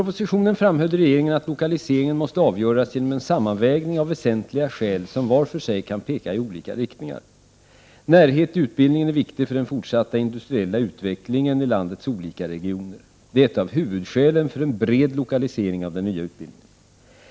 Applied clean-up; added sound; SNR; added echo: none; none; none; none.